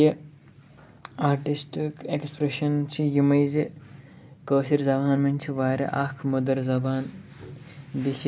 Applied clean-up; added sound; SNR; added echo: none; none; none; none.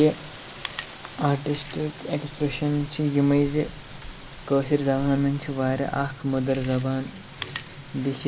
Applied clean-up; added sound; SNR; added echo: none; Chewing, mastication + Rain; 15 dB; none.